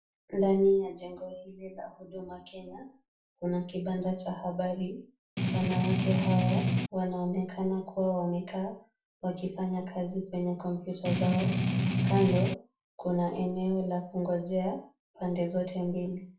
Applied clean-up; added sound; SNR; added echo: none; Strum; -5 dB; reverberation time 0.4 s.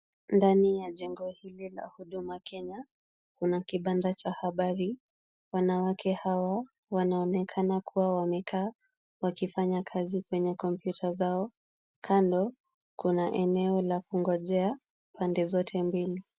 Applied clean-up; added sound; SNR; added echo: none; none; none; none.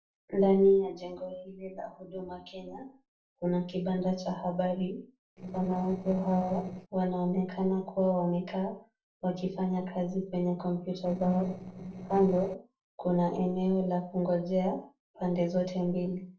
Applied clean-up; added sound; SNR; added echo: neural separator model SepFormer DNS4.